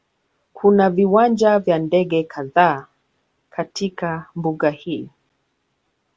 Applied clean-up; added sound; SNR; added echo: none; none; none; none.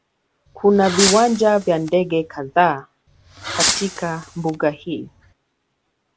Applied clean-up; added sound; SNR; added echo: none; Fireworks; 6 dB; none.